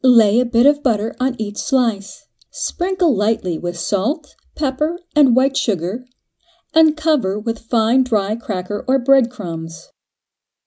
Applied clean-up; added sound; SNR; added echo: none; none; none; none.